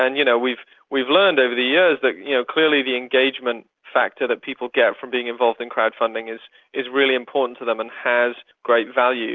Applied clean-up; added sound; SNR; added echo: none; none; none; none.